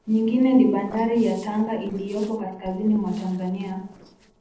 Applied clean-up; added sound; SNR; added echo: neural separator model SepFormer DNS4.